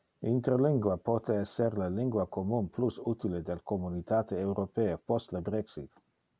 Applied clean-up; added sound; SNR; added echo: none; none; none; none.